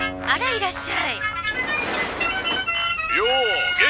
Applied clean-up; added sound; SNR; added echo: none; Acoustic guitar; 17 dB; none.